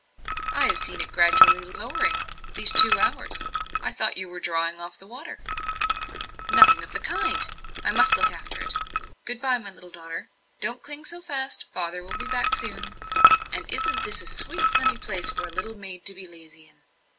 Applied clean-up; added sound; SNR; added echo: none; Liquid; -3 dB; none.